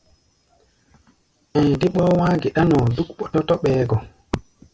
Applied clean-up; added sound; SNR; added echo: none; none; none; none.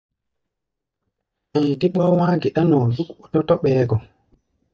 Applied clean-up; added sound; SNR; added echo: neural mask model DeepFilterNet 3.